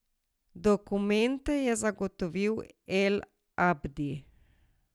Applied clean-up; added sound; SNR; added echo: none; none; none; none.